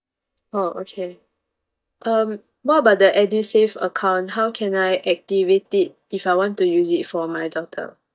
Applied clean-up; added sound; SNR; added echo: neural mask model DeepFilterNet 3.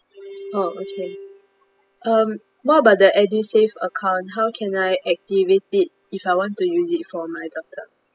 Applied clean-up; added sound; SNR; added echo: classical method spectral subtraction.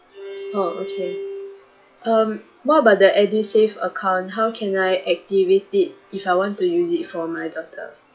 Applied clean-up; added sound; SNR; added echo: classical method log-MMSE.